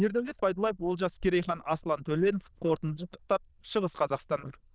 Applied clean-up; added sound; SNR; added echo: neural diffusion model UNIVERSE++.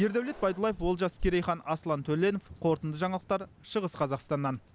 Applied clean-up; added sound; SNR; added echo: none; Rattle; 15 dB; none.